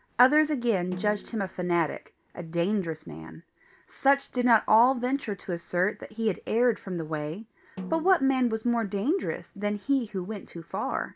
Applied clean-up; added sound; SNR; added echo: none; Snare drum; 17 dB; none.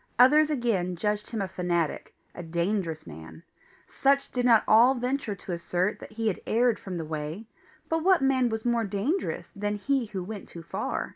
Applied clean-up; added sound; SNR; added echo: none; none; none; none.